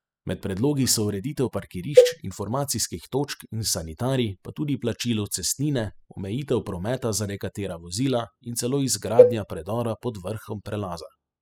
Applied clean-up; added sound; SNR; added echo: classical method spectral subtraction.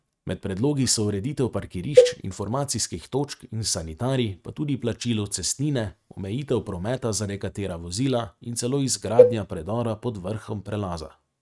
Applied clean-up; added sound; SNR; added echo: neural mask model RNNoise.